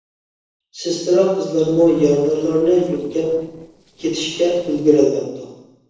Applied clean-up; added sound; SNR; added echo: neural separator model SepFormer DNS4.